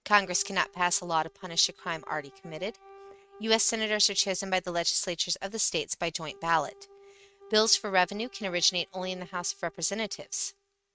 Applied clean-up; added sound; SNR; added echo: neural mask model RNNoise.